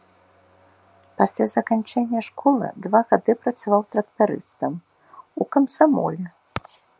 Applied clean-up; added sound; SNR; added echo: none; none; none; none.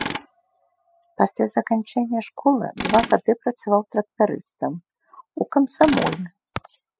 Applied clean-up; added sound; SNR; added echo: classical method spectral subtraction.